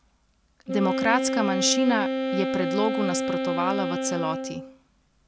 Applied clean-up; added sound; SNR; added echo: none; Wind instrument, woodwind instrument; 1 dB; none.